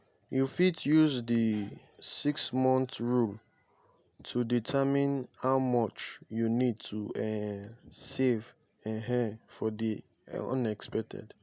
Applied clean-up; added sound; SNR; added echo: none; none; none; none.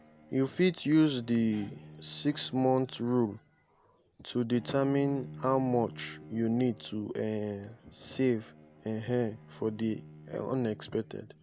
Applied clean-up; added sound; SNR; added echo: none; Bowed string instrument; 19 dB; none.